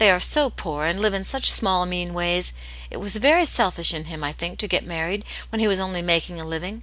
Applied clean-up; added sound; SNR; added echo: none; none; none; none.